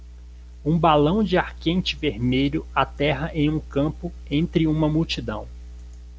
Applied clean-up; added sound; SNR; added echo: none; none; none; none.